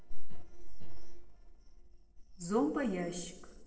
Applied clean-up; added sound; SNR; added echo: neural separator model SepFormer DNS4.